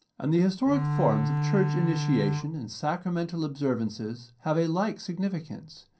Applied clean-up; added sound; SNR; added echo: none; Bowed string instrument; 0 dB; reverberation time 0.3 s.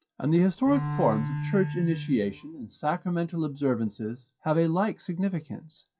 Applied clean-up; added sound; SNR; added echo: classical method WPE with log-MMSE.